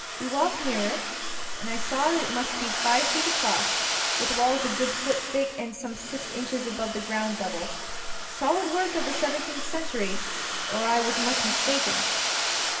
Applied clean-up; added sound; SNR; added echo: none; Domestic sounds, home sounds; 0 dB; reverberation time 2.0 s.